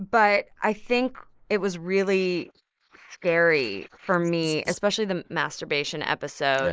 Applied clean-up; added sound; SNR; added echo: neural mask model Resemble Enhance denoiser.